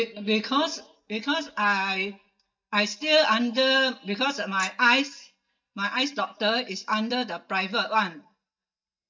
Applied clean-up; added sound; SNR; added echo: neural mask model DeepFilterNet 3.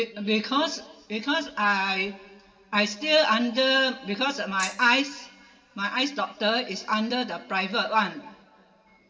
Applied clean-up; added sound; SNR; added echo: none; Rattle (instrument); 11 dB; reverberation time 2.3 s.